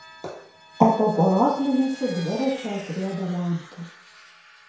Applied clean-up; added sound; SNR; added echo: none; Vehicle; 19 dB; reverberation time 0.6 s.